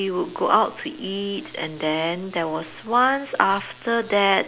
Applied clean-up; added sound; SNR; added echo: none; none; none; none.